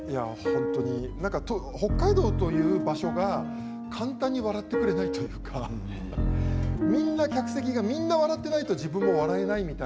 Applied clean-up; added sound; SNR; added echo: none; Piano; 1 dB; none.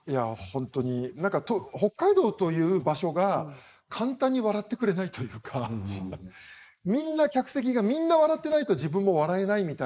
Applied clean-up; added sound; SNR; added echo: neural mask model Resemble Enhance denoiser.